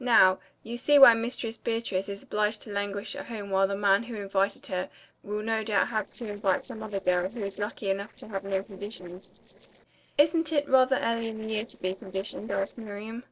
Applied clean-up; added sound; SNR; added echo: neural separator model SepFormer DNS4.